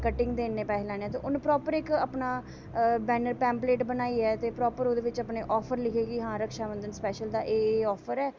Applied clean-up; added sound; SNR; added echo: none; Musical instrument; 13 dB; none.